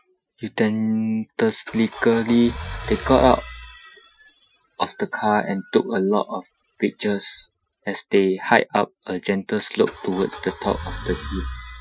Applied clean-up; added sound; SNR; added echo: classical method Wiener filter.